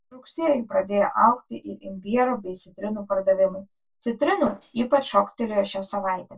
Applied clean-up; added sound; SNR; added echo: neural separator model SepFormer DNS4.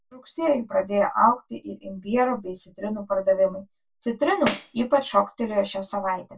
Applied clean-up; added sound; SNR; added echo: none; Tambourine; 5 dB; reverberation time 0.1 s.